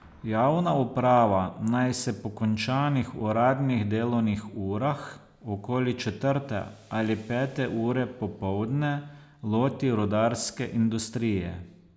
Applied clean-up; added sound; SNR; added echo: none; none; none; none.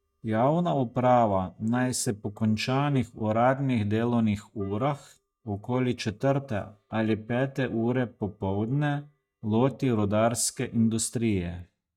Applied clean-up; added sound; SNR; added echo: neural mask model DeepFilterNet 3.